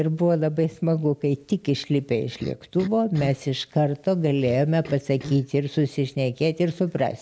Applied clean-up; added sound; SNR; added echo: none; Cough; 17 dB; none.